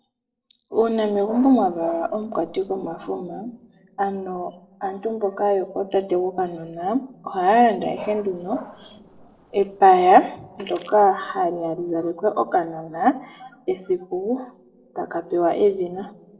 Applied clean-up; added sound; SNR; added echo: neural separator model SepFormer DNS4.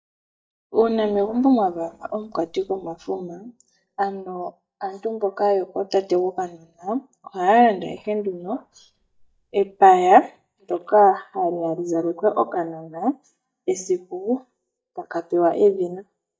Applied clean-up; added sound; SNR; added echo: neural mask model DeepFilterNet 3.